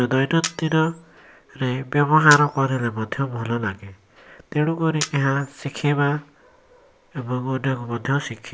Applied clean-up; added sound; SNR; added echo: none; Camera; 14 dB; none.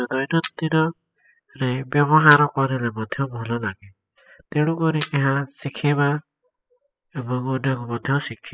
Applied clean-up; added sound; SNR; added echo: classical method spectral subtraction.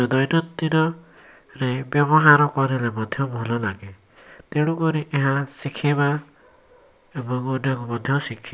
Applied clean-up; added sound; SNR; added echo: none; none; none; none.